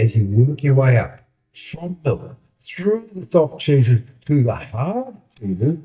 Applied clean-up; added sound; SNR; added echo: neural mask model DeepFilterNet 3.